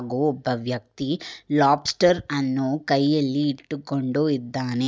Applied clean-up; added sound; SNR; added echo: none; none; none; none.